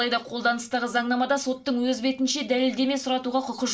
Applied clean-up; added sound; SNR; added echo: none; none; none; reverberation time 0.3 s.